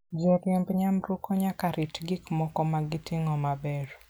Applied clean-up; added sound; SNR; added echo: none; none; none; none.